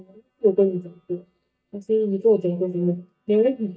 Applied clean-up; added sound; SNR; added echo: neural mask model DeepFilterNet 3.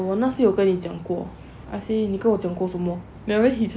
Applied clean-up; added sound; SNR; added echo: none; none; none; none.